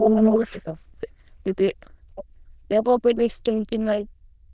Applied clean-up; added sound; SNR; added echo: neural diffusion model UNIVERSE++.